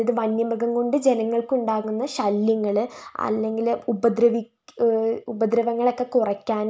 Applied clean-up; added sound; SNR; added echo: none; none; none; none.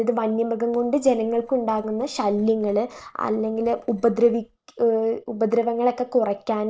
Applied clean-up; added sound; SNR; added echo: neural separator model SepFormer DNS4.